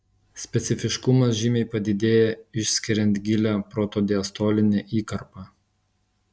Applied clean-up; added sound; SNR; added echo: none; none; none; none.